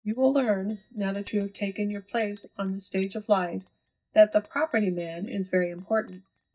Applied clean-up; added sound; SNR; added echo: neural mask model DeepFilterNet 3.